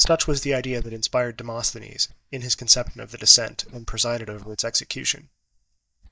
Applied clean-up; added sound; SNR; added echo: neural mask model DeepFilterNet 3.